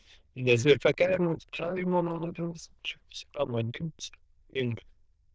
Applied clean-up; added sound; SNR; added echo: neural diffusion model UNIVERSE++.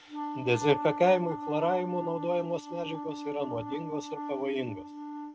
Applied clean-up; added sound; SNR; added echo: neural mask model RNNoise.